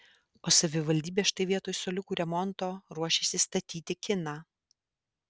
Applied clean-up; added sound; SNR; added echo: none; none; none; none.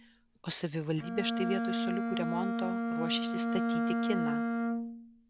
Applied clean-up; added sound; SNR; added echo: none; Bowed string instrument; -3 dB; none.